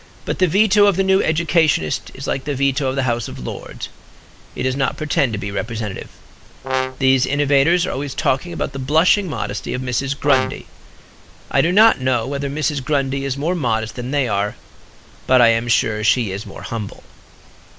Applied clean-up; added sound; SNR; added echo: none; Brass instrument; 5 dB; none.